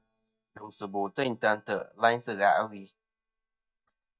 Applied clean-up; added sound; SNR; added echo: neural mask model DeepFilterNet 3.